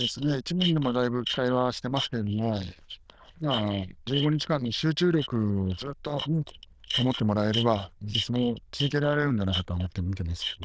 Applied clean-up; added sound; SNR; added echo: neural diffusion model UNIVERSE++.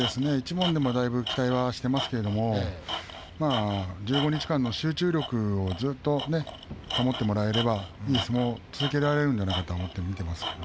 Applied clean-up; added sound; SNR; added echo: none; Tools; 10 dB; none.